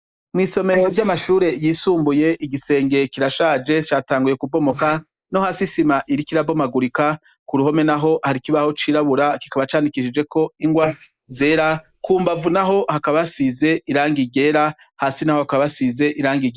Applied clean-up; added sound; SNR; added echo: neural mask model Resemble Enhance denoiser.